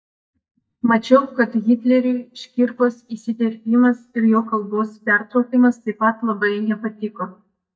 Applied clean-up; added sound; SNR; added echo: neural mask model DeepFilterNet 3.